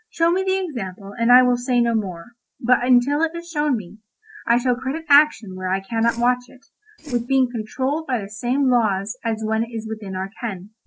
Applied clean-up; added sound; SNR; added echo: neural separator model SepFormer DNS4.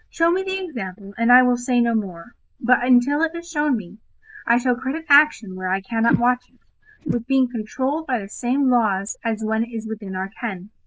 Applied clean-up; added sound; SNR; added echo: neural diffusion model UNIVERSE++.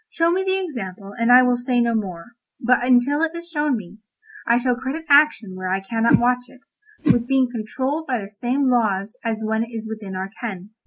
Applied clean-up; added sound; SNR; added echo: neural mask model Resemble Enhance denoiser.